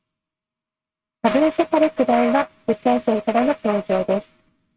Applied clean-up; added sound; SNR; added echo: neural mask model RNNoise.